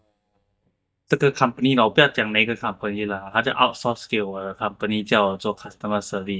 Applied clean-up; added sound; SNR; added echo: neural mask model DeepFilterNet 3.